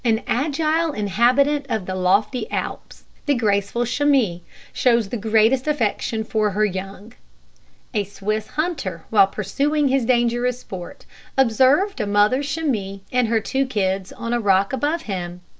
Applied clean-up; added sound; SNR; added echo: none; none; none; none.